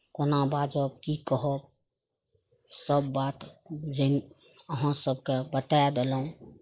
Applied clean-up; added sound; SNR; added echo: neural mask model Resemble Enhance denoiser.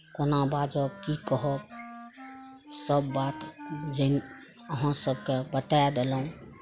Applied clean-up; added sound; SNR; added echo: none; Wind instrument, woodwind instrument; 17 dB; none.